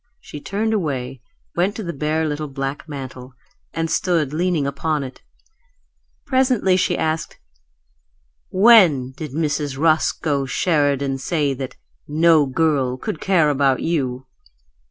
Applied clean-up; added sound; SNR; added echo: none; none; none; none.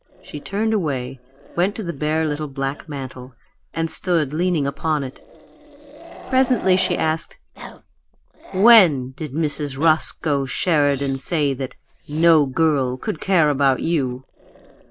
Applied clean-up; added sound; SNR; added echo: none; Growling; 19 dB; none.